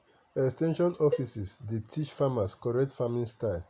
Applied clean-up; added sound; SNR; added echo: none; Cowbell; 9 dB; none.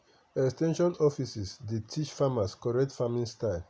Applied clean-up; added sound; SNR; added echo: none; none; none; none.